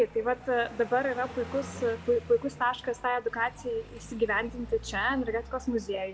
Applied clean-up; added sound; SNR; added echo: none; Car passing by; 16 dB; none.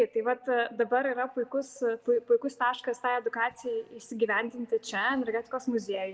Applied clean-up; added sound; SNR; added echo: none; none; none; none.